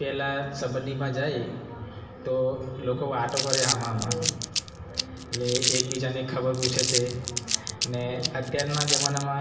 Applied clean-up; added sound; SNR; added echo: none; Crumpling, crinkling; 0 dB; reverberation time 1.2 s.